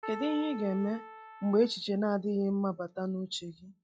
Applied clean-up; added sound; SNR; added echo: classical method log-MMSE.